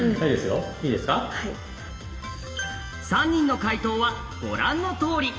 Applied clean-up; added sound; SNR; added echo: none; Alarm; 19 dB; reverberation time 1.7 s.